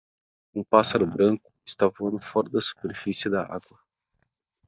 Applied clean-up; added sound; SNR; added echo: neural mask model DeepFilterNet 3.